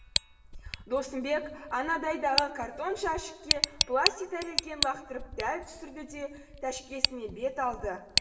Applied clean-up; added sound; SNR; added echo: none; Tick; 1 dB; reverberation time 1.2 s.